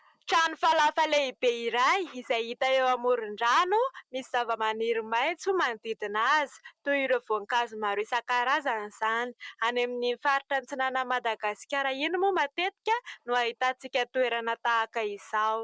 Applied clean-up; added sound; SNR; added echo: none; none; none; none.